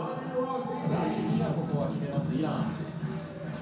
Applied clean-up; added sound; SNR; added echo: none; none; none; reverberation time 0.6 s.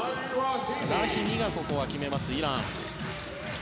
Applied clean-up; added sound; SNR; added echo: none; none; none; none.